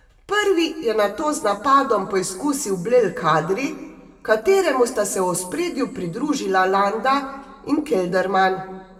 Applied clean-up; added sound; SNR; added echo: none; none; none; reverberation time 1.0 s.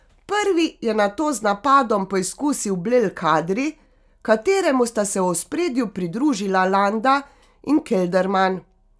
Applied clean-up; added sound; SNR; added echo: none; none; none; none.